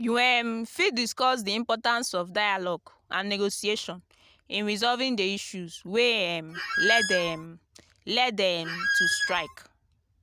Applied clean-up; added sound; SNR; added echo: none; Squeak; -1 dB; none.